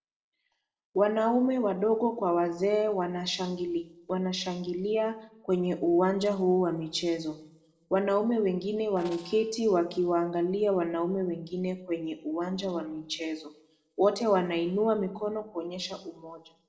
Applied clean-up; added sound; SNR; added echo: neural separator model SepFormer DNS4.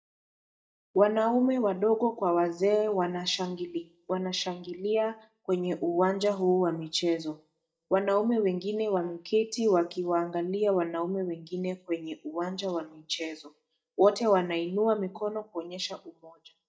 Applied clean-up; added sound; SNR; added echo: neural mask model DeepFilterNet 3.